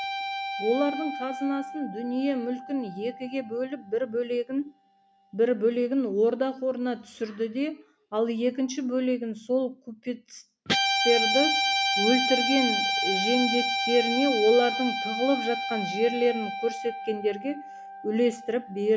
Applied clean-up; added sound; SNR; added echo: none; Guitar; 4 dB; none.